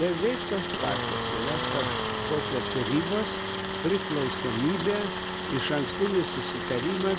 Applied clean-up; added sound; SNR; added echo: none; Tools; 1 dB; none.